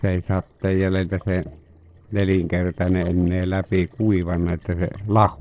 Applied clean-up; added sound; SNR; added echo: neural separator model SepFormer DNS4.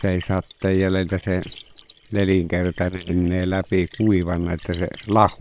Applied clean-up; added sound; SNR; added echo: neural separator model SepFormer WHAM!.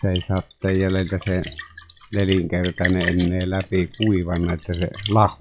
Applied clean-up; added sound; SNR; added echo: classical method log-MMSE.